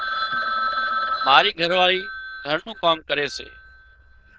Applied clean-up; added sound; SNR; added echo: neural diffusion model UNIVERSE++.